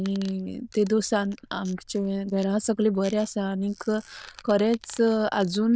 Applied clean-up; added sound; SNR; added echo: neural diffusion model UNIVERSE++.